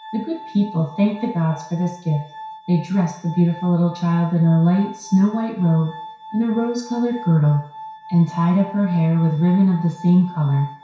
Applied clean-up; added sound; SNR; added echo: none; Glass; 17 dB; reverberation time 0.6 s.